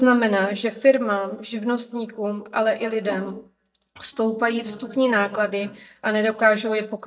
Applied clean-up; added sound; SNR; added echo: neural mask model DeepFilterNet 3.